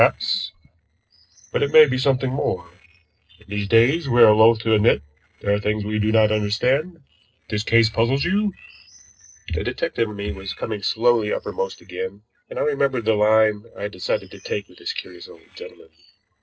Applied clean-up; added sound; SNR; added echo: neural separator model SepFormer DNS4.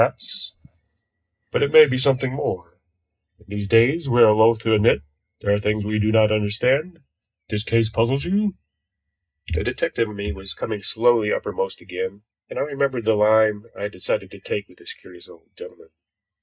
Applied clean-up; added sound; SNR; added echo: neural mask model DeepFilterNet 3.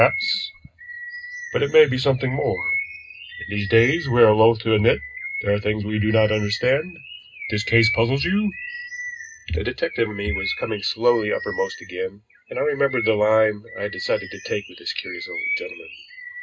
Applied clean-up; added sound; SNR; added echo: none; Bird vocalization, bird call, bird song; 11 dB; reverberation time 0.2 s.